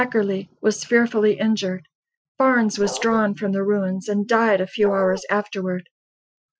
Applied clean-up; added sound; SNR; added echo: classical method Wiener filter.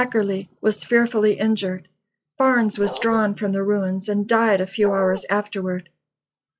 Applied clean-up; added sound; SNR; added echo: classical method log-MMSE.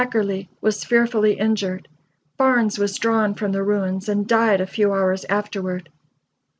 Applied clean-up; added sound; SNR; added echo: none; none; none; none.